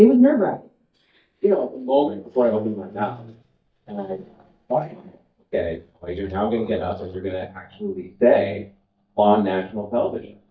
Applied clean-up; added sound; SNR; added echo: neural mask model DeepFilterNet 3.